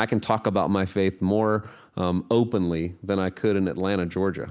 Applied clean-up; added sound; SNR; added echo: none; none; none; none.